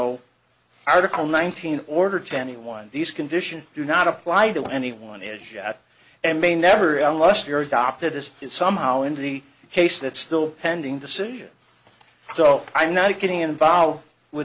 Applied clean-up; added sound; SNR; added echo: none; none; none; none.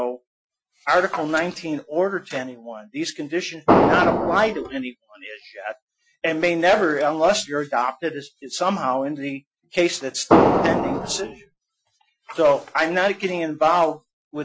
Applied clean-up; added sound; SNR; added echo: classical method Wiener filter.